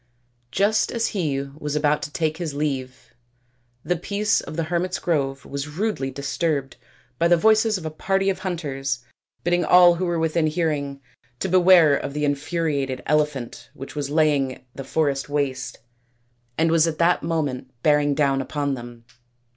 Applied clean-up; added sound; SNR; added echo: none; none; none; none.